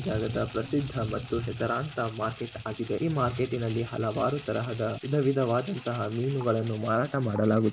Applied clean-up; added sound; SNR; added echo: none; Rattle (instrument); 20 dB; none.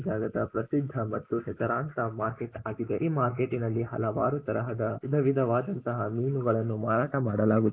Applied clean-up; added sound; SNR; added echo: neural mask model Resemble Enhance denoiser.